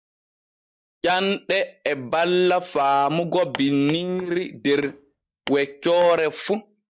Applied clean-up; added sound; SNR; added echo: neural mask model DeepFilterNet 3.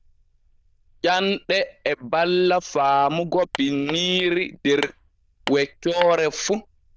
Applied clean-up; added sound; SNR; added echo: neural diffusion model UNIVERSE++.